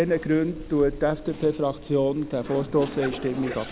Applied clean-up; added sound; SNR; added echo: none; Zipper (clothing); 13 dB; none.